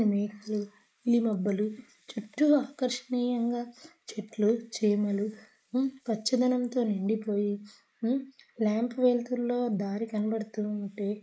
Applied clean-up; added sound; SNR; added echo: neural mask model Resemble Enhance denoiser.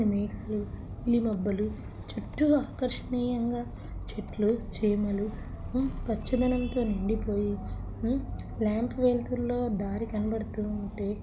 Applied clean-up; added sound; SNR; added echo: none; Engine starting / Motor vehicle (road); 9 dB; none.